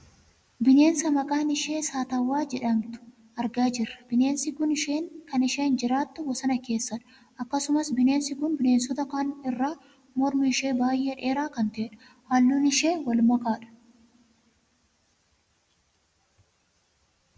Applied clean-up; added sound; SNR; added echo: none; none; none; none.